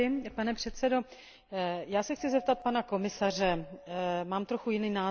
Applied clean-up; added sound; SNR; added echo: none; Doorbell; 16 dB; none.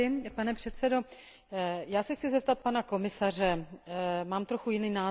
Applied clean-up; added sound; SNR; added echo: none; none; none; none.